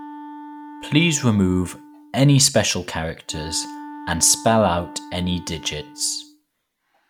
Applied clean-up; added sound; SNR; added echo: none; Wind instrument, woodwind instrument; 17 dB; none.